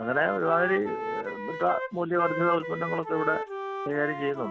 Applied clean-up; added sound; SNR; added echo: none; Wind instrument, woodwind instrument; 6 dB; none.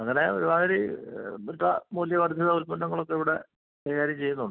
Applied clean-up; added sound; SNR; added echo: none; none; none; none.